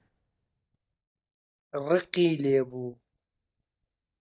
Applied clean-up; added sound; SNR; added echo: neural mask model DeepFilterNet 3.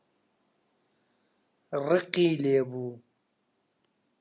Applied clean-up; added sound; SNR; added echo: none; none; none; none.